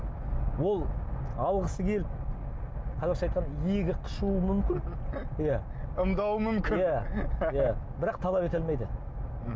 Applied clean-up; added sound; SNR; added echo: none; none; none; none.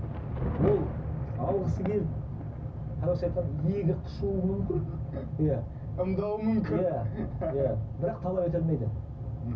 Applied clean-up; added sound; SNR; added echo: none; Thunder / Rain; 13 dB; reverberation time 0.4 s.